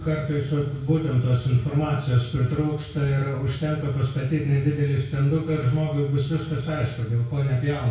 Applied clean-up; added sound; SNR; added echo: none; none; none; reverberation time 0.6 s.